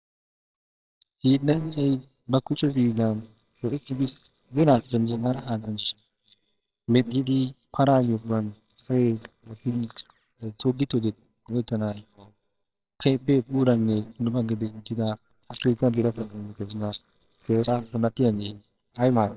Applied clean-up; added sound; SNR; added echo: neural separator model SepFormer WHAMR!.